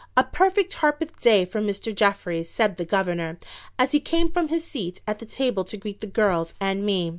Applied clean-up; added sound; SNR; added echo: none; none; none; none.